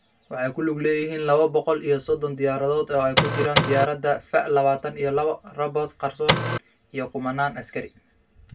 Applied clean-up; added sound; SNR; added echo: none; Printer; -3 dB; reverberation time 0.1 s.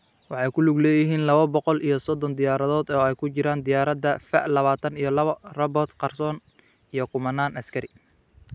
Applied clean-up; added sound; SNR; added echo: none; none; none; none.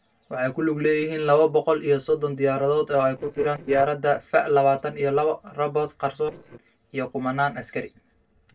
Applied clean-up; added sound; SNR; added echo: neural separator model SepFormer DNS4.